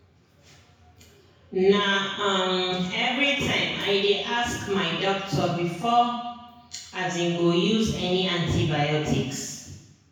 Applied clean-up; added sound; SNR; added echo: none; none; none; reverberation time 1.0 s.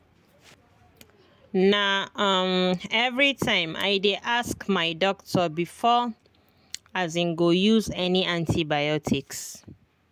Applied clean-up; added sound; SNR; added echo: none; none; none; none.